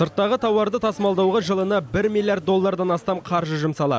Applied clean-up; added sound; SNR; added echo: none; none; none; none.